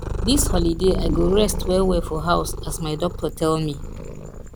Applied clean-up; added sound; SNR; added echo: none; Purr; 3 dB; none.